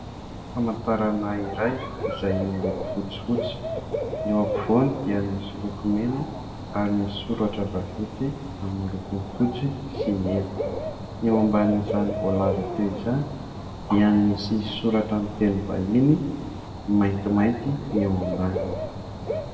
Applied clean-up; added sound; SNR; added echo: none; Bird / Dog; 7 dB; reverberation time 1.3 s.